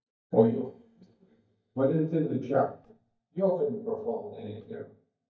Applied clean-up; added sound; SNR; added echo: neural mask model DeepFilterNet 3.